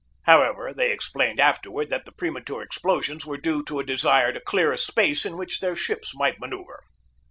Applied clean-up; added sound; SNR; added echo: none; none; none; none.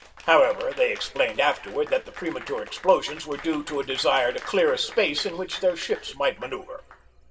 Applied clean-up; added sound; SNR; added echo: none; Applause / Crowd; 18 dB; reverberation time 1.6 s.